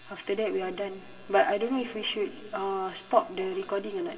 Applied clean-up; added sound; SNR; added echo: none; none; none; reverberation time 2.4 s.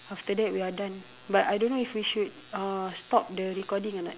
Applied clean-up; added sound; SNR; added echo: none; none; none; none.